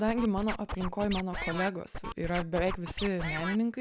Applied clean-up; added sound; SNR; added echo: none; Scratching (performance technique); 6 dB; none.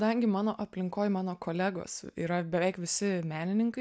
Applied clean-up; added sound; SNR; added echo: none; none; none; none.